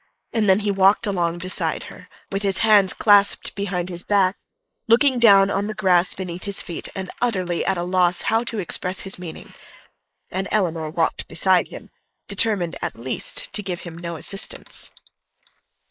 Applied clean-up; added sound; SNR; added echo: neural mask model Resemble Enhance denoiser.